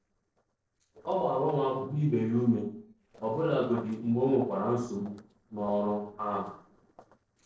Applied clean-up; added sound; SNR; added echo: neural separator model SepFormer DNS4.